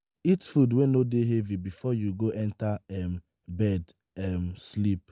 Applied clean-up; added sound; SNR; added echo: none; none; none; none.